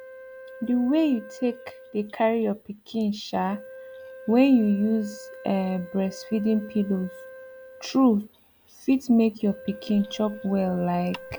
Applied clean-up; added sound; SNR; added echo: none; Wind instrument, woodwind instrument; 18 dB; none.